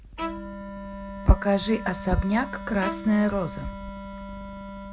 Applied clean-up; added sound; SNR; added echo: none; Wind instrument, woodwind instrument + Bowed string instrument; 10 dB; none.